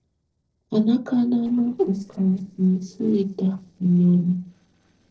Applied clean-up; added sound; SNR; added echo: neural separator model SepFormer DNS4.